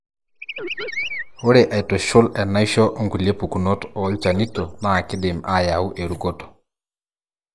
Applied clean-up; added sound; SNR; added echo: neural mask model Resemble Enhance denoiser.